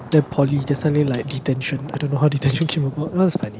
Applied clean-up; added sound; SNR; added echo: none; Cutlery, silverware + Thunder; 16 dB; none.